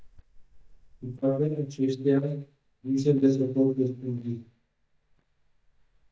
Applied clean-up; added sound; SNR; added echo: neural mask model DeepFilterNet 3.